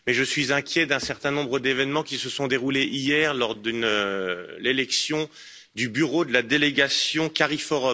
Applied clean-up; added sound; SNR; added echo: none; none; none; none.